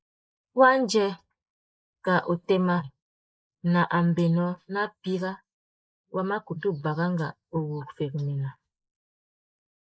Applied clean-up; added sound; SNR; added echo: neural mask model Resemble Enhance denoiser.